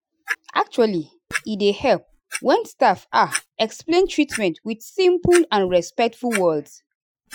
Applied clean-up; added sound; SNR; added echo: classical method Wiener filter.